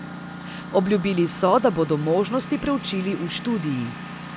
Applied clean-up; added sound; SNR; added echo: none; Engine; 12 dB; none.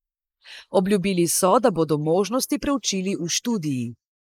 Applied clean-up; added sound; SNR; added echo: neural mask model Resemble Enhance denoiser.